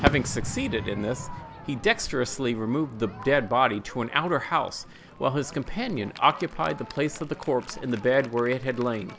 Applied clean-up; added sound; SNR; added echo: none; Crowd / Fireworks; 11 dB; none.